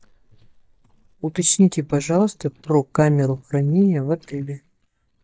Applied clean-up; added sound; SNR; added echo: neural mask model DeepFilterNet 3.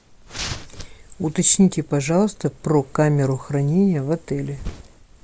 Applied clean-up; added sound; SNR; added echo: none; none; none; none.